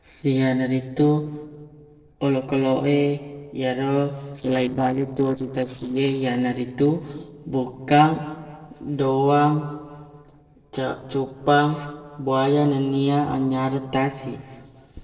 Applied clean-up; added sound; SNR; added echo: neural separator model SepFormer DNS4.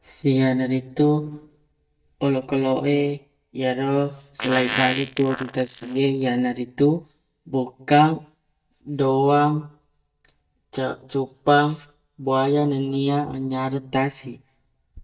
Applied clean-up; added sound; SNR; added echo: neural mask model DeepFilterNet 3.